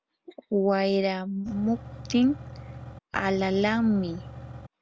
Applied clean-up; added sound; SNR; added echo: none; Engine / Truck / Car; 14 dB; none.